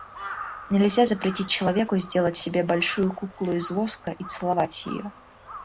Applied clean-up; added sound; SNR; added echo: none; Crow; 18 dB; none.